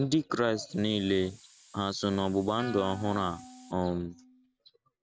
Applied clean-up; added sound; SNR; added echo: none; Hiss + Wind instrument, woodwind instrument; 17 dB; none.